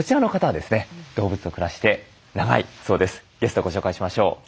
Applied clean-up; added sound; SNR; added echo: none; none; none; none.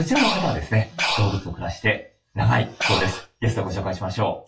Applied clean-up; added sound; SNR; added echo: classical method WPE with log-MMSE.